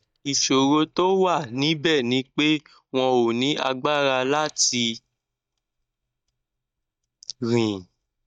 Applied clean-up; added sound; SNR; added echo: neural mask model DeepFilterNet 3.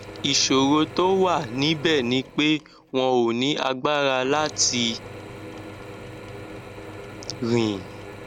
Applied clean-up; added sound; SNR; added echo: none; Drill / Mechanisms; 15 dB; none.